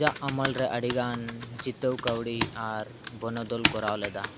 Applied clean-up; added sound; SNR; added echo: none; Computer keyboard; 4 dB; none.